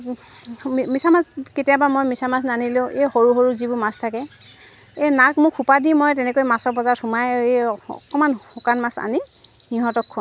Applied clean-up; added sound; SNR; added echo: none; Bird; 1 dB; none.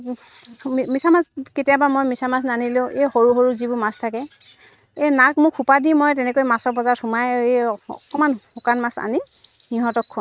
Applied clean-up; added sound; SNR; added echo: neural mask model RNNoise.